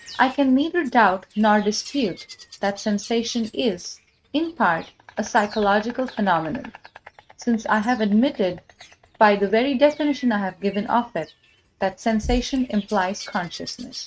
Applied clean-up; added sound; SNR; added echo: neural mask model RNNoise.